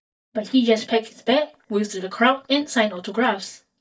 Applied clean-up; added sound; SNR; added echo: neural mask model DeepFilterNet 3.